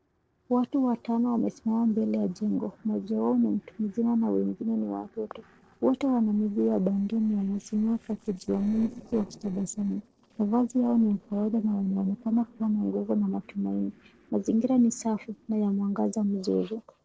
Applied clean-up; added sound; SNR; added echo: neural separator model SepFormer DNS4.